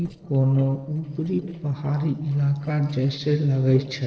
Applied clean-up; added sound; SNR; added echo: neural separator model SepFormer DNS4.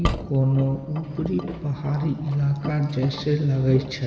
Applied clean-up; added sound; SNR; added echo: none; Engine; 10 dB; reverberation time 2.1 s.